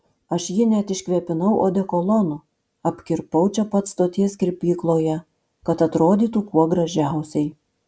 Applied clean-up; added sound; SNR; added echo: none; none; none; none.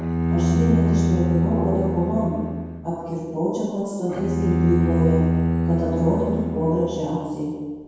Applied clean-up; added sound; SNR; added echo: none; Bowed string instrument; -2 dB; reverberation time 1.2 s.